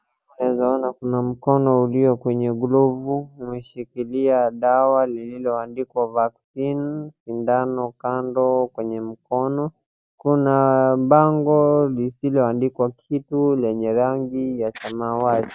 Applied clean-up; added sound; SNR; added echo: none; none; none; none.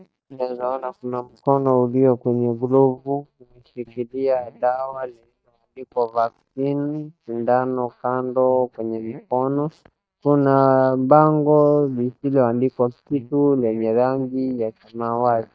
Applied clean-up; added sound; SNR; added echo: neural mask model DeepFilterNet 3.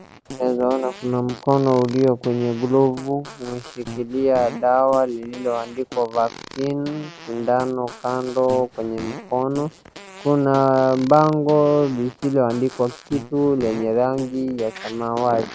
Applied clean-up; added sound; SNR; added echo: none; Fart; 17 dB; none.